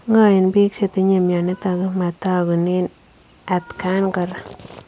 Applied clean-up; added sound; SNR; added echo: none; none; none; none.